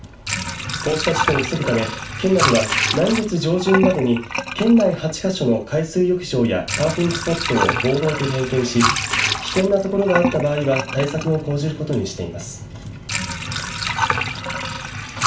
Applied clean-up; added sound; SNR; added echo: none; Sink (filling or washing) / Water; 4 dB; reverberation time 0.3 s.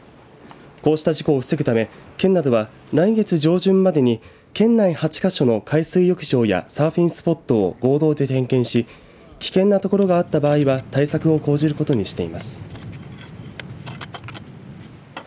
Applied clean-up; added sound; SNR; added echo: none; none; none; none.